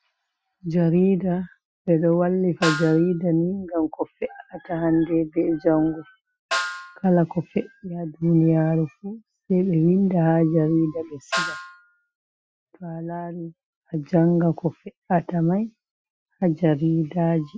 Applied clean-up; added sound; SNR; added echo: classical method Wiener filter.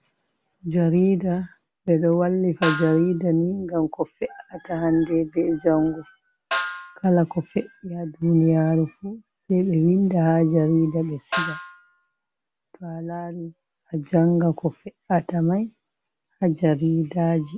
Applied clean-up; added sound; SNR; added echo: none; Snare drum; 10 dB; none.